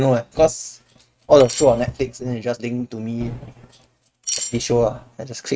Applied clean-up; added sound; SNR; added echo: neural mask model RNNoise.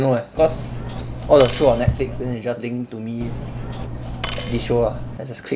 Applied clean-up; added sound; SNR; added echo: none; Cutlery, silverware; 5 dB; none.